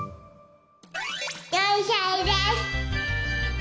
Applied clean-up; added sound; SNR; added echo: none; none; none; none.